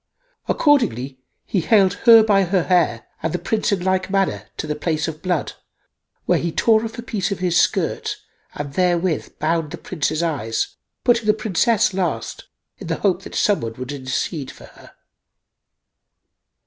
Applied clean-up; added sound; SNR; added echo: none; none; none; none.